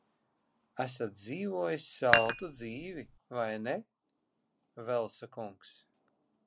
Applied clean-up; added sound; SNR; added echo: none; Dishes, pots, and pans; -5 dB; none.